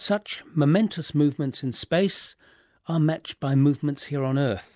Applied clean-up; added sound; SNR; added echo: none; none; none; none.